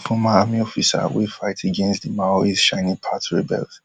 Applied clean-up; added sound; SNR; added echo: none; none; none; none.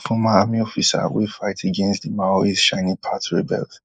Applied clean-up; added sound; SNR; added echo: neural mask model Resemble Enhance denoiser.